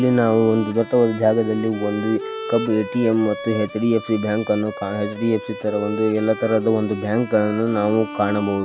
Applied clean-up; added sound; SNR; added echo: none; Bowed string instrument; 12 dB; none.